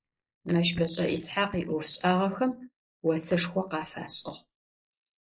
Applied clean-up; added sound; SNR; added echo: neural mask model Resemble Enhance denoiser.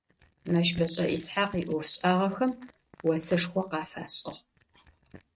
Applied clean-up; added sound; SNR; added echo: neural mask model RNNoise.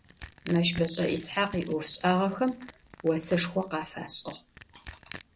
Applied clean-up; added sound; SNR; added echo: none; Crushing; 18 dB; none.